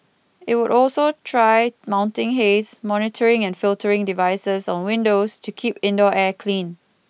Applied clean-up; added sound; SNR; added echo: none; none; none; none.